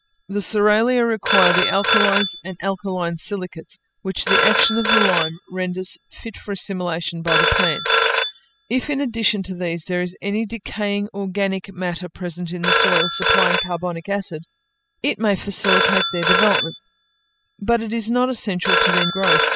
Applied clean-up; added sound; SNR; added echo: classical method spectral subtraction.